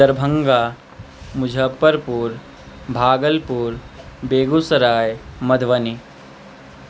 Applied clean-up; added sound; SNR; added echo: none; none; none; none.